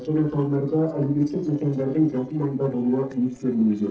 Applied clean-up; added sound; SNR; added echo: neural separator model SepFormer DNS4.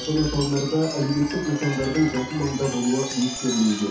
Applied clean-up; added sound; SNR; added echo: none; Chime; 9 dB; reverberation time 0.5 s.